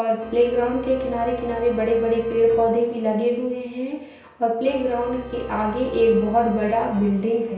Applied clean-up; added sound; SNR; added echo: none; Organ; 18 dB; reverberation time 0.6 s.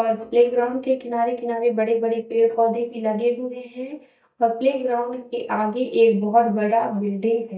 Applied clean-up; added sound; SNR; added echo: neural mask model DeepFilterNet 3.